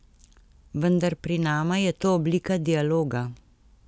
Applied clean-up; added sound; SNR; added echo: none; none; none; none.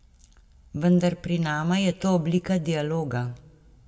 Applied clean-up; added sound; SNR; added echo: none; none; none; reverberation time 0.5 s.